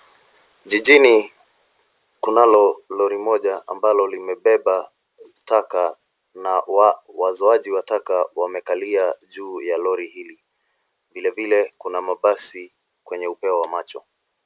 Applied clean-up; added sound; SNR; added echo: none; none; none; none.